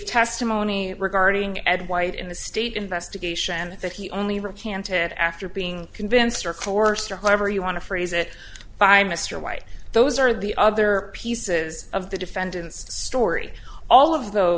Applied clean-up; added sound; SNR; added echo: none; none; none; none.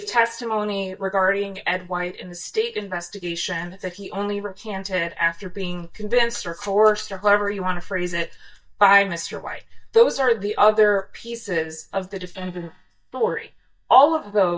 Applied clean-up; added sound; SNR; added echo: neural mask model DeepFilterNet 3.